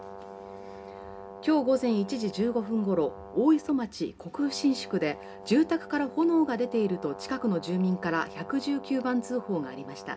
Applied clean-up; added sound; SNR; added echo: none; Brass instrument; 15 dB; reverberation time 0.3 s.